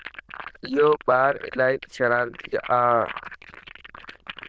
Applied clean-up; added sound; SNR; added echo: neural diffusion model UNIVERSE++.